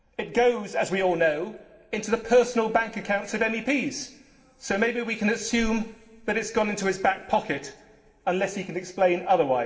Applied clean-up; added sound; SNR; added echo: none; none; none; reverberation time 1.6 s.